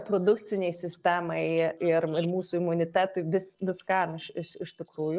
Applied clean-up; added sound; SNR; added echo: neural separator model SepFormer DNS4.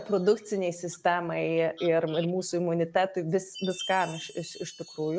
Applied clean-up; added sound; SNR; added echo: none; Chime; 20 dB; none.